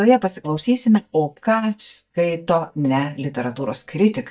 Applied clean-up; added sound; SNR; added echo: neural mask model DeepFilterNet 3.